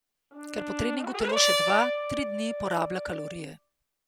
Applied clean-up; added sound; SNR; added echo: none; Brass instrument; 0 dB; none.